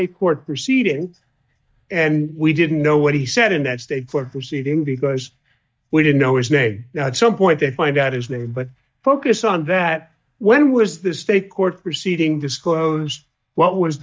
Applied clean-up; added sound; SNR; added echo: neural mask model DeepFilterNet 3.